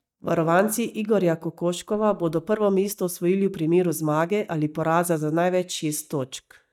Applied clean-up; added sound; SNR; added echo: neural mask model DeepFilterNet 3.